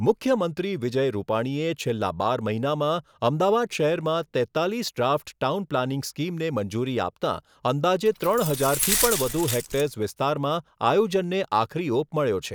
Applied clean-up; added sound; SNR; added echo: none; Glass; 4 dB; none.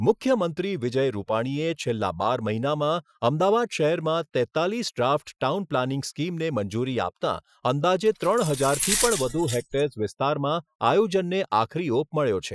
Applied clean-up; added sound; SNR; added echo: classical method Wiener filter.